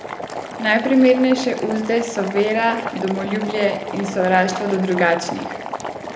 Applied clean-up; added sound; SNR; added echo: none; Boiling; 9 dB; reverberation time 0.7 s.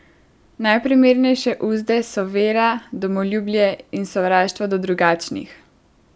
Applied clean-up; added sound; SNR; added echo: none; none; none; none.